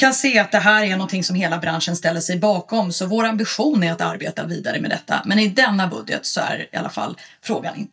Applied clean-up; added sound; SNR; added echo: neural mask model DeepFilterNet 3.